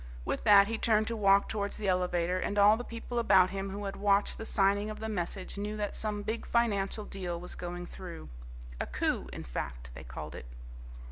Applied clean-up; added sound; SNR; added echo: none; none; none; none.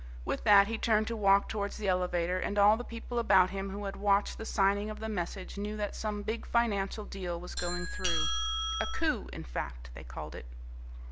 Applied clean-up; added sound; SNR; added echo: none; Doorbell; 0 dB; none.